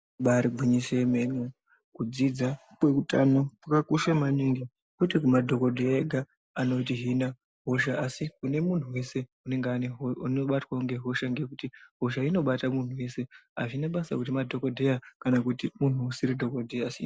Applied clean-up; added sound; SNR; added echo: none; none; none; none.